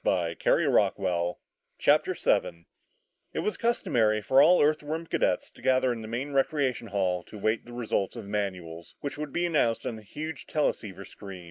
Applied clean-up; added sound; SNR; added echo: neural mask model Resemble Enhance denoiser.